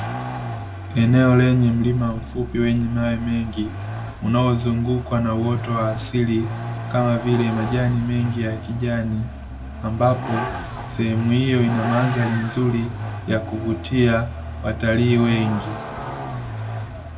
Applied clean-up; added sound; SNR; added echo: none; Vehicle; 9 dB; reverberation time 1.5 s.